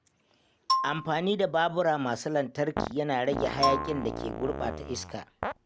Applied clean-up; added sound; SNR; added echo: none; Fart + Marimba, xylophone; 3 dB; none.